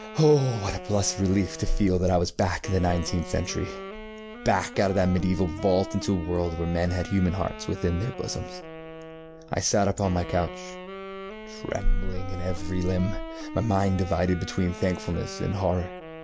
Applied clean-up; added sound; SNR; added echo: none; Wind instrument, woodwind instrument; 13 dB; none.